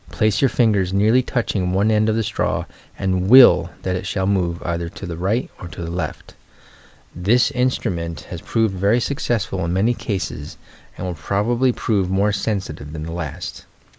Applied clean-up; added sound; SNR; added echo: none; none; none; none.